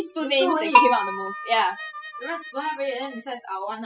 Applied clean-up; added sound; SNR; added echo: classical method spectral subtraction.